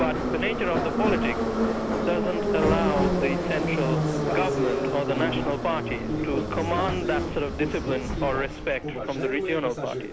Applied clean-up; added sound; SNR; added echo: none; Subway, metro, underground; -2 dB; none.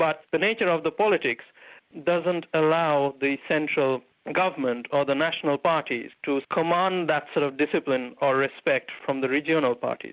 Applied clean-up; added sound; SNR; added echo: none; none; none; none.